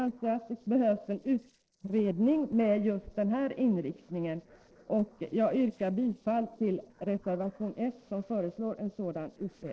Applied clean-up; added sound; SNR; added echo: neural separator model SepFormer DNS4.